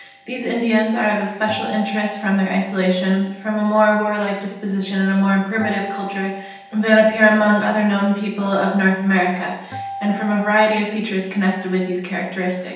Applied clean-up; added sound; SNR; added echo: none; Acoustic guitar; 18 dB; reverberation time 0.9 s.